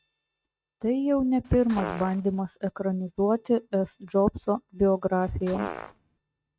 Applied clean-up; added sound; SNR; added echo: neural mask model RNNoise.